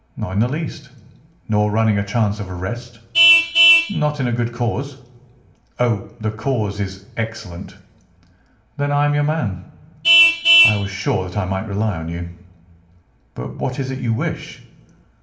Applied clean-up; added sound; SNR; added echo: none; Vehicle horn, car horn, honking; 1 dB; reverberation time 0.8 s.